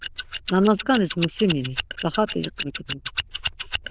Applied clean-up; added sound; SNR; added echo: neural diffusion model UNIVERSE++.